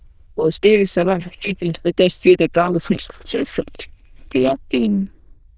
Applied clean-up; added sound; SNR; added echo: neural diffusion model UNIVERSE++.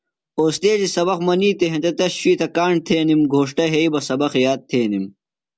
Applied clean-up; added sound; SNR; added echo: none; none; none; none.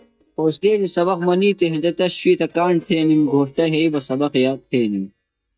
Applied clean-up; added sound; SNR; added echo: neural mask model DeepFilterNet 3.